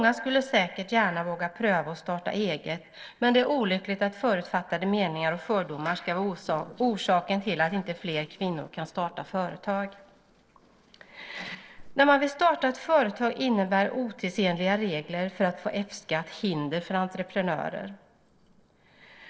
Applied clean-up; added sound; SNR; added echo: neural separator model SepFormer DNS4.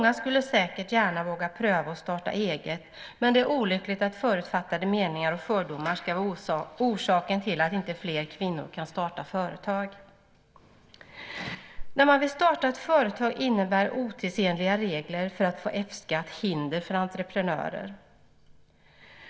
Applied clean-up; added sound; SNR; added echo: none; none; none; none.